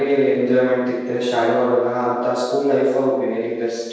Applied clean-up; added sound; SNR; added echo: none; none; none; reverberation time 1.2 s.